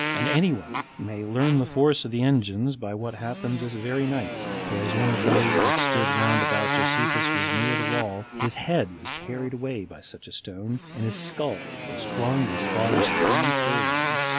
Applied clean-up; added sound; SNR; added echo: none; Motorcycle; 0 dB; none.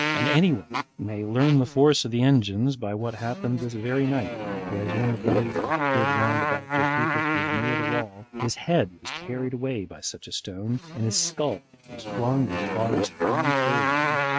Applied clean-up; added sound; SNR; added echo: neural mask model RNNoise.